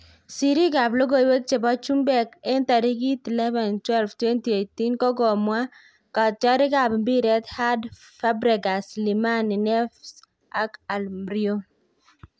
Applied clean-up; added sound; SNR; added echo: none; none; none; none.